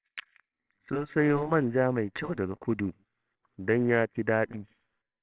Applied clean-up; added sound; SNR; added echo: neural separator model SepFormer WHAMR!.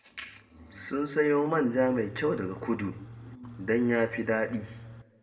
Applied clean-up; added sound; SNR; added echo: none; Engine / Truck; 16 dB; reverberation time 1.2 s.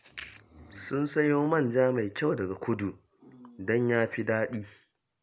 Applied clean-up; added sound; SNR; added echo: none; none; none; none.